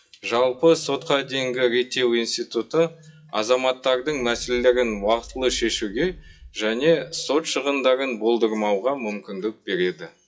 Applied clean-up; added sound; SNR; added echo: classical method WPE with log-MMSE.